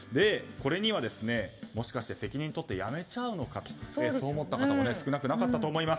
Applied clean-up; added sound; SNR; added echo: none; none; none; reverberation time 0.3 s.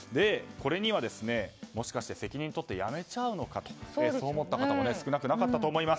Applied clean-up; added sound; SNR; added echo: none; none; none; none.